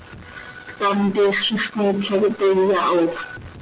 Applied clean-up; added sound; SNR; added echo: none; none; none; none.